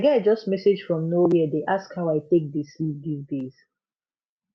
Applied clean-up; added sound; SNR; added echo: none; none; none; none.